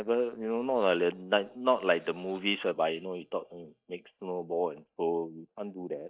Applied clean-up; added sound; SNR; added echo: neural mask model DeepFilterNet 3.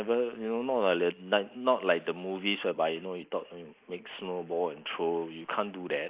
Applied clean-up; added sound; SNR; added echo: neural mask model Resemble Enhance denoiser.